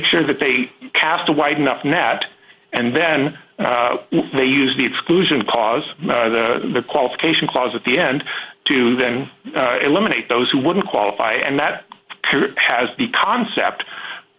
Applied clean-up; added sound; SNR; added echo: none; none; none; none.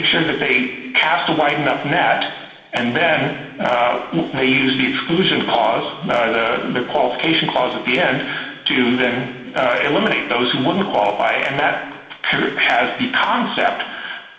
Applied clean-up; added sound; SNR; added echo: none; none; none; reverberation time 1.4 s.